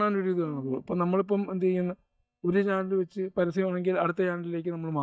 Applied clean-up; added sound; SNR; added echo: neural mask model DeepFilterNet 3.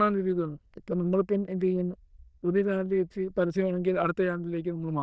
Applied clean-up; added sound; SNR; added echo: neural diffusion model UNIVERSE++.